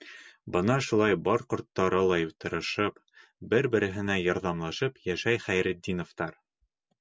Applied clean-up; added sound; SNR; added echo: none; none; none; none.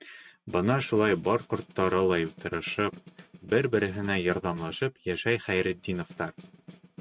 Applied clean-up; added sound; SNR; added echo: neural mask model RNNoise.